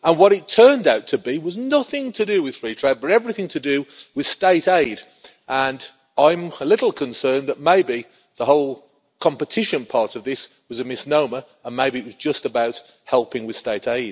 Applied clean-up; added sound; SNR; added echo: none; none; none; none.